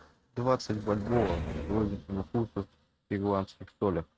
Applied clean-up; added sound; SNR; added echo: neural mask model RNNoise.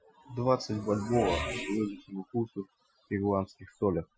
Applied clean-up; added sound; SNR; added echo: classical method Wiener filter.